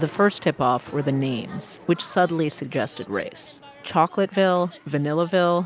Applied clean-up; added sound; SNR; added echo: none; none; none; none.